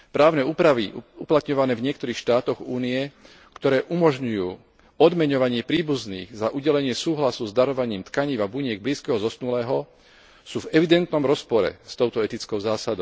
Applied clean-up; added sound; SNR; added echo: none; none; none; none.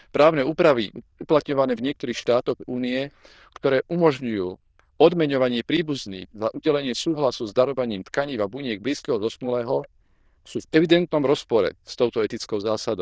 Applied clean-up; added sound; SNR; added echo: neural diffusion model UNIVERSE++.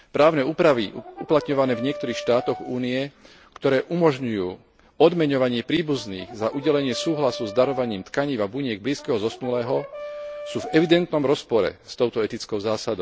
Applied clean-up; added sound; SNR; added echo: none; Brass instrument; 14 dB; none.